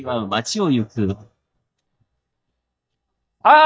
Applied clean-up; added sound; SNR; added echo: neural mask model DeepFilterNet 3.